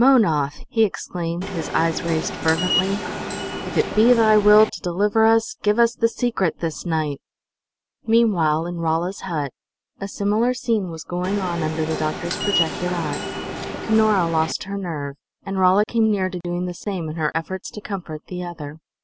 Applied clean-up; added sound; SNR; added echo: none; Subway, metro, underground; 6 dB; none.